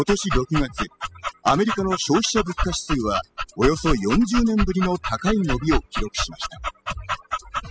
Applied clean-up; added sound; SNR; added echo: classical method spectral subtraction.